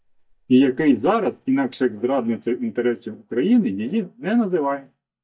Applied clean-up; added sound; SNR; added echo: neural mask model DeepFilterNet 3.